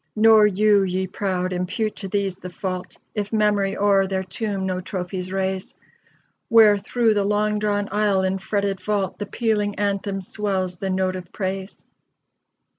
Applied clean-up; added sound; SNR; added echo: none; none; none; none.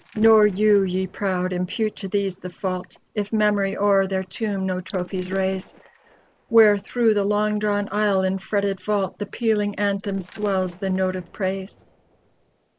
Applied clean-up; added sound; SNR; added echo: neural mask model Resemble Enhance denoiser.